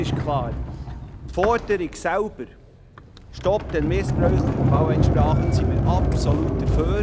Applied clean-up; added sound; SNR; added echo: none; Sliding door; -4 dB; none.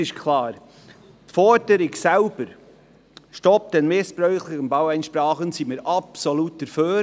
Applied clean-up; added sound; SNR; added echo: none; none; none; none.